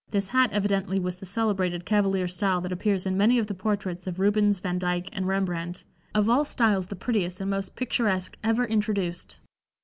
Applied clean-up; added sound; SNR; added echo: none; none; none; none.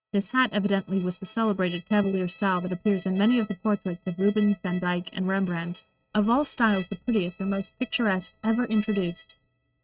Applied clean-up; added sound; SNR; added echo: neural mask model RNNoise.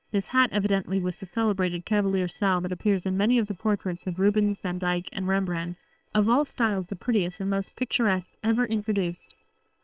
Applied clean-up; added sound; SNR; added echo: neural separator model SepFormer WHAM!.